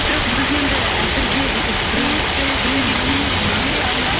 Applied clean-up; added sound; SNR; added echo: none; Stream; -4 dB; none.